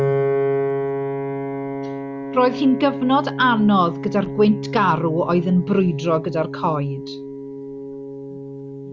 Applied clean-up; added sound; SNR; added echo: none; Piano; 5 dB; none.